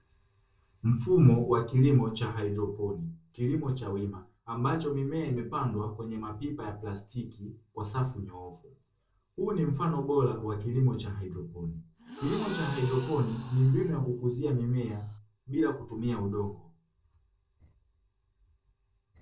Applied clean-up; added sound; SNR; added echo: neural separator model SepFormer DNS4.